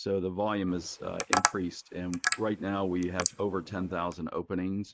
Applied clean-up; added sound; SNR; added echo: neural mask model Resemble Enhance denoiser.